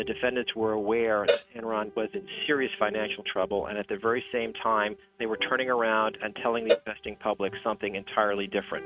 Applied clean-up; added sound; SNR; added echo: neural mask model RNNoise.